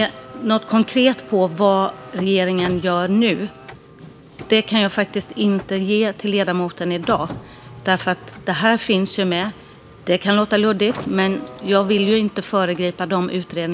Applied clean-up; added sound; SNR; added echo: none; Car; 18 dB; none.